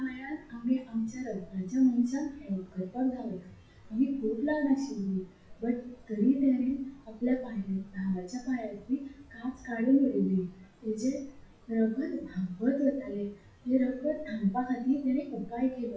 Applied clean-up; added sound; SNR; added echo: classical method WPE with log-MMSE.